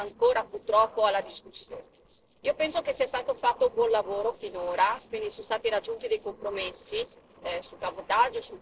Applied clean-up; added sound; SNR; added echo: neural separator model SepFormer DNS4.